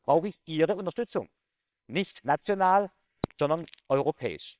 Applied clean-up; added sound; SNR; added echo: neural separator model SepFormer WHAMR!.